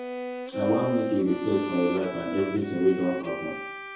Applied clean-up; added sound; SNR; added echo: none; Bowed string instrument; 6 dB; reverberation time 0.6 s.